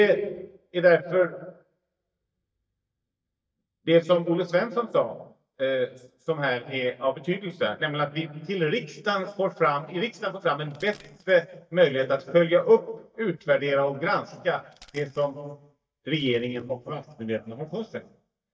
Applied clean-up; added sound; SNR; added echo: neural mask model DeepFilterNet 3.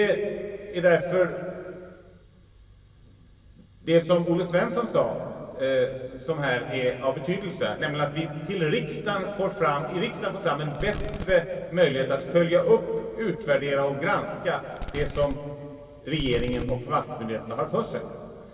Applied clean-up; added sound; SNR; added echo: none; Fireworks; 9 dB; reverberation time 2.4 s.